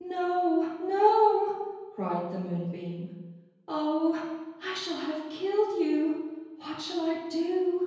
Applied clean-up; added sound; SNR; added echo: none; none; none; reverberation time 1.2 s.